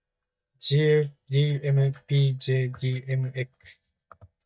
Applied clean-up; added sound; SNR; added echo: neural mask model DeepFilterNet 3.